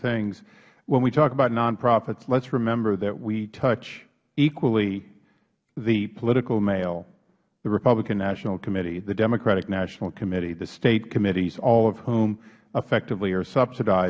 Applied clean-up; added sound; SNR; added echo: none; none; none; none.